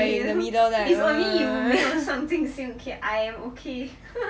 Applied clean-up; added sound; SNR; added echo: none; none; none; none.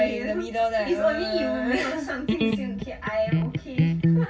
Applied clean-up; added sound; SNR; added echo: none; Electric guitar; -2 dB; reverberation time 0.4 s.